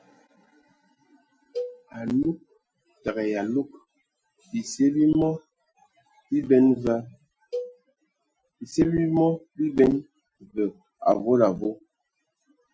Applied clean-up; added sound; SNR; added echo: classical method Wiener filter.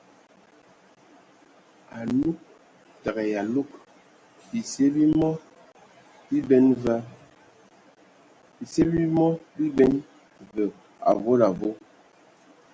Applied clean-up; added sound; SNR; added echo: none; none; none; none.